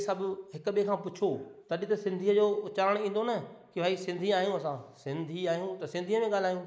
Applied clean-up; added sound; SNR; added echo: neural mask model Resemble Enhance denoiser.